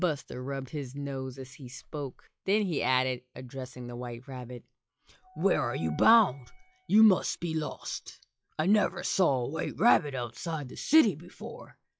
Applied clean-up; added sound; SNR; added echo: classical method log-MMSE.